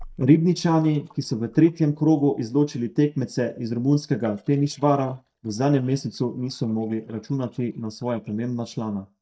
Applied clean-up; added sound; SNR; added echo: neural mask model DeepFilterNet 3.